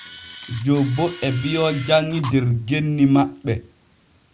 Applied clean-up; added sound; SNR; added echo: none; Camera; 19 dB; none.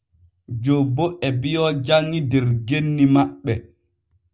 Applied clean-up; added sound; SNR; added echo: none; none; none; none.